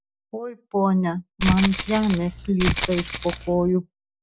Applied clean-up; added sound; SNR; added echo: none; Rattle (instrument); -2 dB; none.